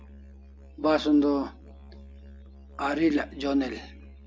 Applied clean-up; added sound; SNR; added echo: none; Musical instrument; 18 dB; none.